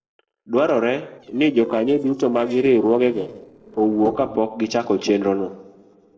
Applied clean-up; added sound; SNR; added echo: neural separator model SepFormer DNS4.